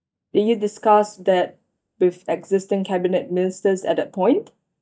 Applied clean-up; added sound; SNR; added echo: neural mask model DeepFilterNet 3.